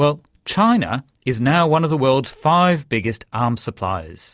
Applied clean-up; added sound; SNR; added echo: none; none; none; none.